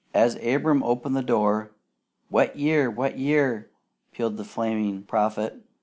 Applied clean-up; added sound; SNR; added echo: none; none; none; none.